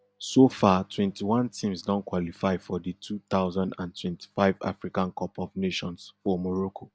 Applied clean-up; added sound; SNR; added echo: none; none; none; none.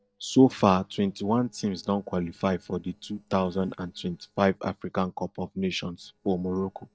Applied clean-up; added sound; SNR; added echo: neural separator model SepFormer DNS4.